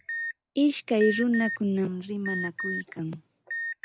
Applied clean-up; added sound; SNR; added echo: none; Alarm; 8 dB; none.